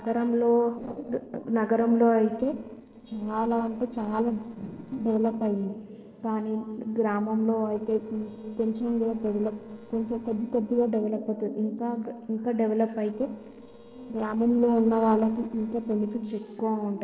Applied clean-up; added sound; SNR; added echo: neural separator model SepFormer DNS4.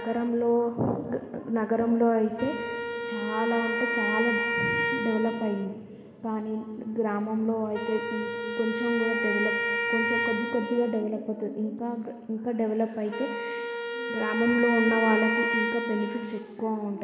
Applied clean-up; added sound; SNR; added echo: none; Wind instrument, woodwind instrument; 4 dB; reverberation time 2.4 s.